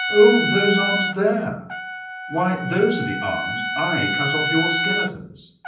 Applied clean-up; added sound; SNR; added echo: none; Trumpet; 3 dB; reverberation time 0.6 s.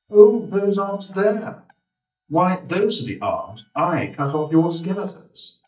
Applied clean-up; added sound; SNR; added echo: neural mask model DeepFilterNet 3.